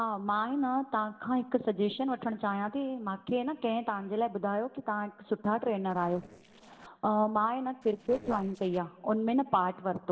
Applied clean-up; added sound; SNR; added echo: neural separator model SepFormer DNS4.